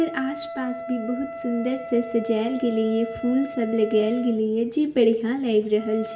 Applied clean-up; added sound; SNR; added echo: none; Wind instrument, woodwind instrument; 13 dB; reverberation time 0.7 s.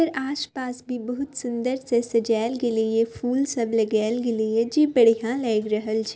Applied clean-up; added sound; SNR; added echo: none; none; none; none.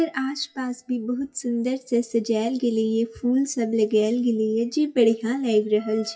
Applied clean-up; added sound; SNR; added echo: classical method WPE with log-MMSE.